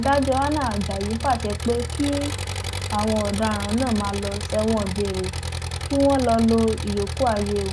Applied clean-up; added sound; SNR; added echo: none; Engine; 5 dB; none.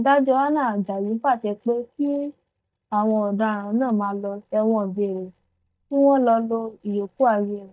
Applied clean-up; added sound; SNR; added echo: neural mask model DeepFilterNet 3.